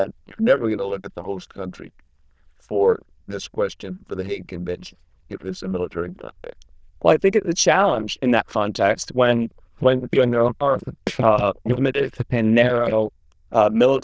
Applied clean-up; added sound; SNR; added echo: neural diffusion model UNIVERSE++.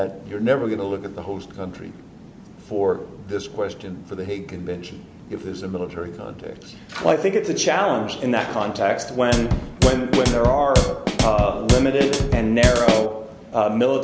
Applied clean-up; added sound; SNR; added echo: none; Drum kit; -1 dB; none.